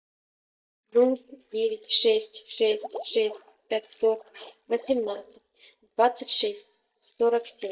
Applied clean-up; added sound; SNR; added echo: neural mask model DeepFilterNet 3.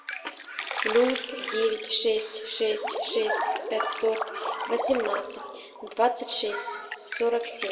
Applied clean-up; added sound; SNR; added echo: none; Drip; 7 dB; reverberation time 1.5 s.